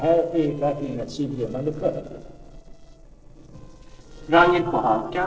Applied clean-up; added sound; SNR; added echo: neural separator model SepFormer DNS4.